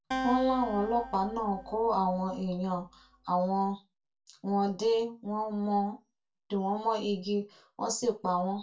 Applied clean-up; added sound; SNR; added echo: none; Acoustic guitar; 10 dB; reverberation time 0.2 s.